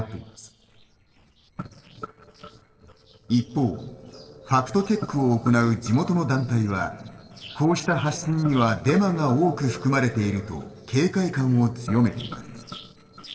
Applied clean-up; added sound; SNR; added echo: neural separator model SepFormer DNS4.